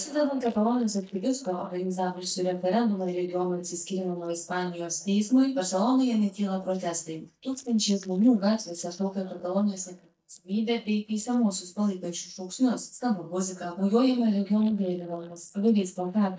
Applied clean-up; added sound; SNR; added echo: neural mask model DeepFilterNet 3.